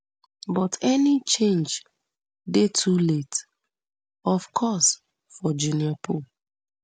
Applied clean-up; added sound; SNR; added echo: none; none; none; none.